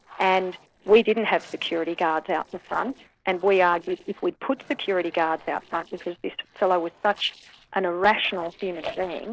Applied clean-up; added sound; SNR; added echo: neural separator model SepFormer DNS4.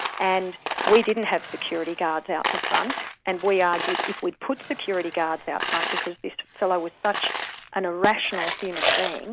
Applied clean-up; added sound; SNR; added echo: none; Coin (dropping); 4 dB; none.